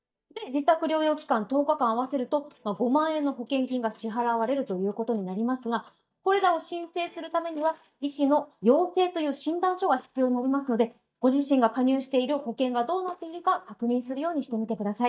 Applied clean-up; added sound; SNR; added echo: neural mask model DeepFilterNet 3.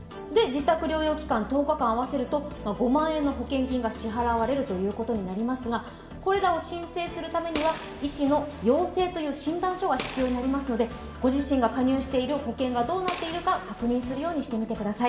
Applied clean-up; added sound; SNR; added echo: none; Gunshot, gunfire; 15 dB; reverberation time 1.8 s.